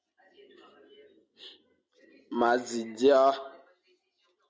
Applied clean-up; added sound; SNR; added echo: none; none; none; none.